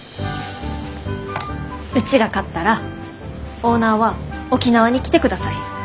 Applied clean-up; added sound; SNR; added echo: none; none; none; none.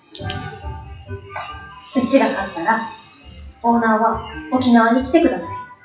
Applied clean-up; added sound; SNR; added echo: classical method WPE with log-MMSE.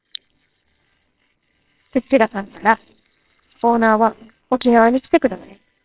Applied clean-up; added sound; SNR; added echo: neural separator model SepFormer WHAMR!.